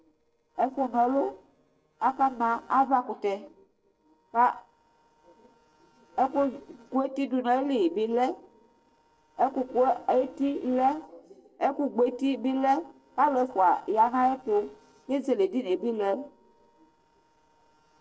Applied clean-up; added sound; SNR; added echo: neural separator model SepFormer DNS4.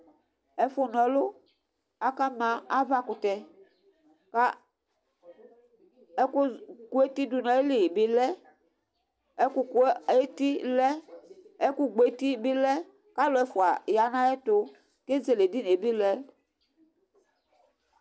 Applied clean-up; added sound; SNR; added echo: none; none; none; none.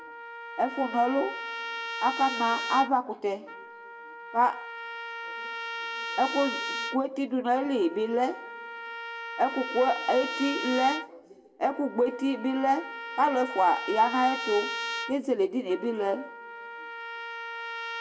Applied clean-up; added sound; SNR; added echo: none; Trumpet; 8 dB; reverberation time 0.6 s.